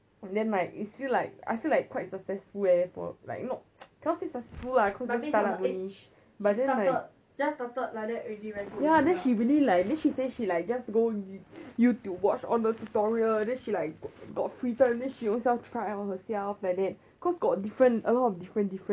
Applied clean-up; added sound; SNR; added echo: none; none; none; none.